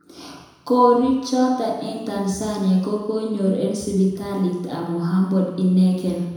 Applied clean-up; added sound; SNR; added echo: none; none; none; reverberation time 1.0 s.